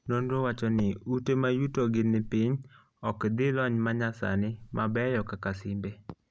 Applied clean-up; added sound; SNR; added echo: none; Wind; 20 dB; none.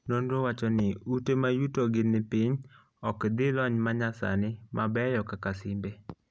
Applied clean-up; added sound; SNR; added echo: none; none; none; none.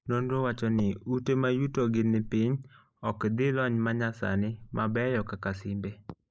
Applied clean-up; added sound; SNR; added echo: neural mask model Resemble Enhance denoiser.